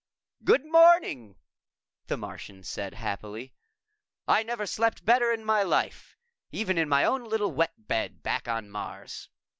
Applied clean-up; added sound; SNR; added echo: none; none; none; none.